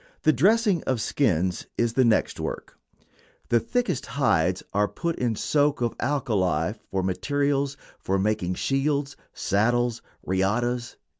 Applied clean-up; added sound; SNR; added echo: none; none; none; none.